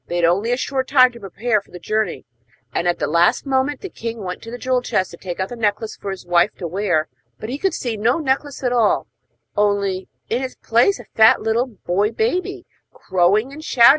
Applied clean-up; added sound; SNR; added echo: none; none; none; none.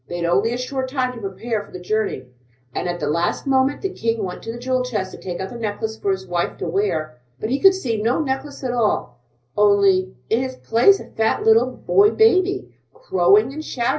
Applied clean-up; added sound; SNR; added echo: none; none; none; reverberation time 0.5 s.